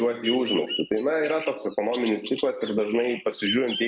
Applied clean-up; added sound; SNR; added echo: none; Bird vocalization, bird call, bird song; 11 dB; none.